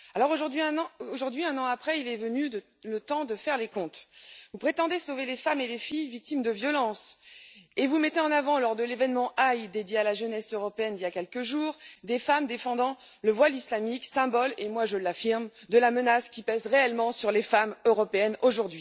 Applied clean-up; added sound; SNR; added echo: none; none; none; none.